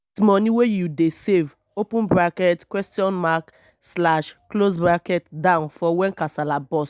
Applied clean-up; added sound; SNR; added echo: none; none; none; none.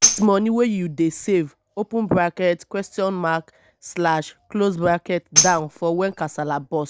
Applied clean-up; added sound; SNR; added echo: none; Tambourine; 2 dB; none.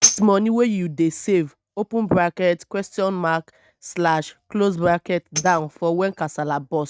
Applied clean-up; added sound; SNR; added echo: neural mask model RNNoise.